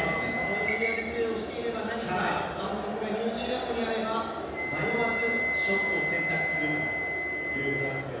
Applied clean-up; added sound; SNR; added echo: none; Wind instrument, woodwind instrument; 2 dB; reverberation time 1.1 s.